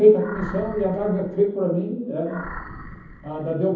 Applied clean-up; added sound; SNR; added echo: none; Animal; 16 dB; reverberation time 0.7 s.